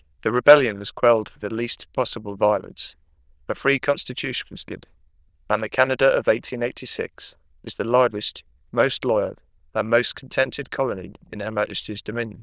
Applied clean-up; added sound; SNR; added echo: neural diffusion model UNIVERSE++.